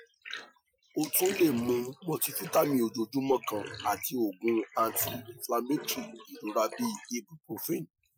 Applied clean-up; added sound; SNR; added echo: classical method Wiener filter.